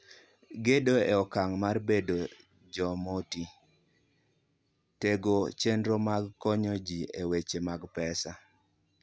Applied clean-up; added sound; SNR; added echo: none; none; none; none.